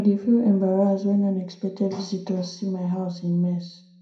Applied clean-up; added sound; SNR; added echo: none; none; none; reverberation time 0.5 s.